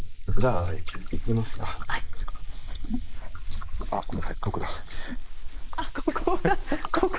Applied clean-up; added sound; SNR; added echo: neural mask model Resemble Enhance denoiser.